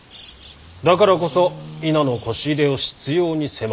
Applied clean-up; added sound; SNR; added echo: none; Livestock, farm animals, working animals; 20 dB; none.